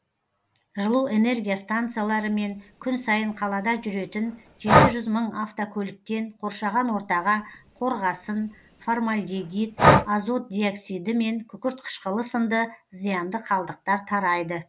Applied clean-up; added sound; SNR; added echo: none; Breathing; 0 dB; none.